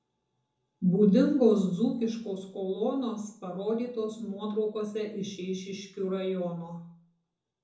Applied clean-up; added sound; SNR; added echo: none; none; none; reverberation time 0.6 s.